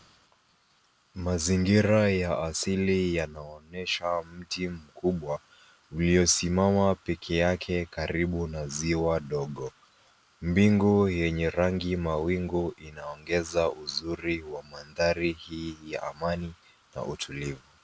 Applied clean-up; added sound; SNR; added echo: none; none; none; none.